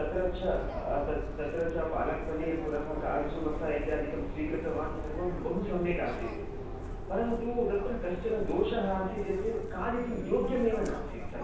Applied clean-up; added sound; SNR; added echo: none; Subway, metro, underground; 5 dB; reverberation time 0.7 s.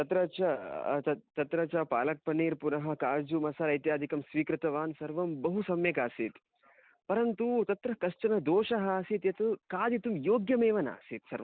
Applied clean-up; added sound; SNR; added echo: none; none; none; none.